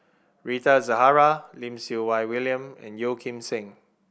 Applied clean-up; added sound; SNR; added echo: none; none; none; none.